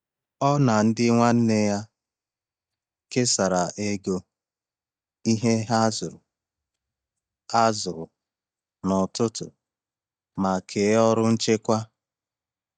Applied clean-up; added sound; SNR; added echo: neural mask model DeepFilterNet 3.